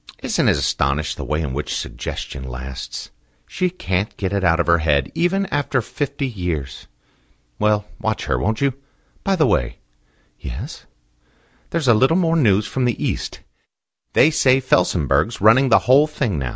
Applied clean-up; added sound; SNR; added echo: none; none; none; none.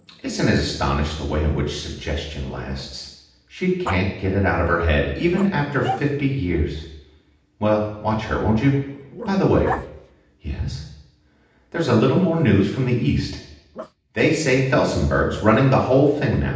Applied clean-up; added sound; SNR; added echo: none; Growling; 17 dB; reverberation time 0.8 s.